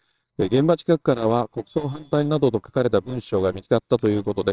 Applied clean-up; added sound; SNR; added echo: neural separator model SepFormer WHAMR!.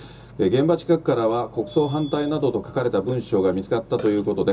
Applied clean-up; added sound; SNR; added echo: none; Burping, eructation; 20 dB; reverberation time 0.2 s.